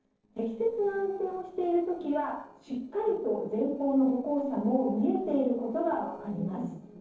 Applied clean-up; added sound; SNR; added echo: neural separator model SepFormer DNS4.